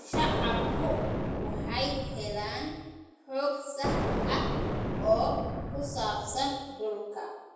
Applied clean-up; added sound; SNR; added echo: none; Explosion; -1 dB; reverberation time 1.1 s.